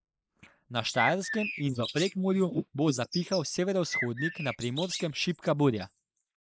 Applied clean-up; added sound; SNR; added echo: neural mask model Resemble Enhance denoiser.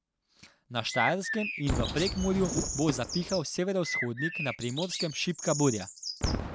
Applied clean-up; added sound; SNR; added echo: none; Bird + Whoosh, swoosh, swish / Fireworks; 4 dB; none.